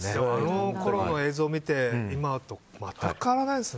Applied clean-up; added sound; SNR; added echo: none; none; none; none.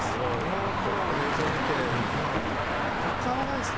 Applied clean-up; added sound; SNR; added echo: none; Traffic noise, roadway noise; -5 dB; none.